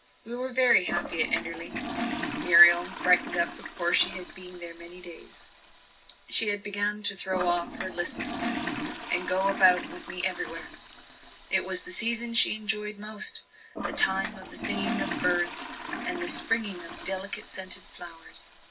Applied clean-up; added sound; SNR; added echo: none; Toilet flush; 7 dB; reverberation time 0.4 s.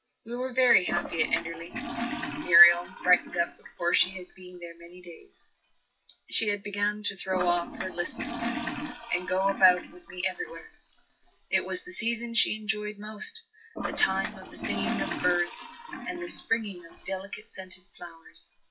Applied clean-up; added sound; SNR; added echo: classical method WPE with log-MMSE.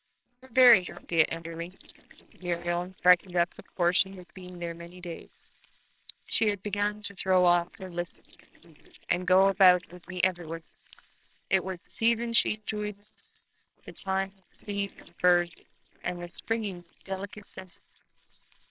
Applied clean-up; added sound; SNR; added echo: neural separator model SepFormer WHAMR!.